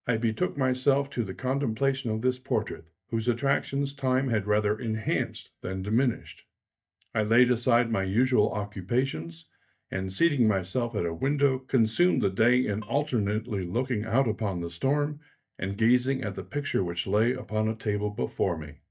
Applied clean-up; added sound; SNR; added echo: neural mask model DeepFilterNet 3.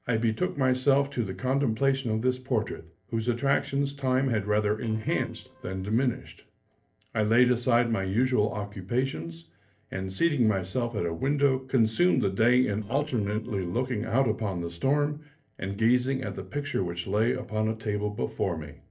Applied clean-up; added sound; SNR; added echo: neural separator model SepFormer DNS4.